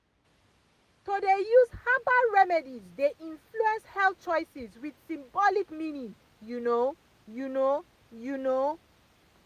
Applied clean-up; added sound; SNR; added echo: none; none; none; none.